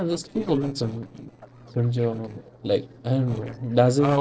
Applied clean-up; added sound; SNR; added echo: neural separator model SepFormer DNS4.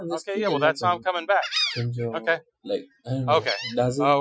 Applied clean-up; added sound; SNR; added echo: classical method Wiener filter.